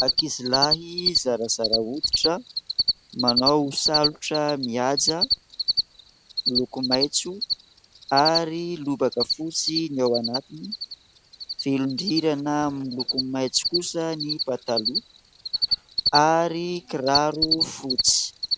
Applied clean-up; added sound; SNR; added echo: none; Cricket; 2 dB; none.